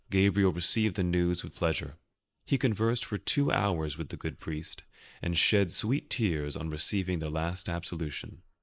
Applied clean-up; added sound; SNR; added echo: neural mask model Resemble Enhance denoiser.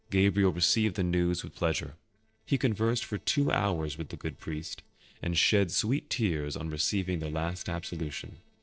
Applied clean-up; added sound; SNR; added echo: neural separator model SepFormer DNS4.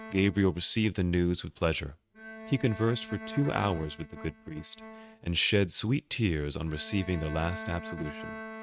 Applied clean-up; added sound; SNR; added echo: neural mask model RNNoise.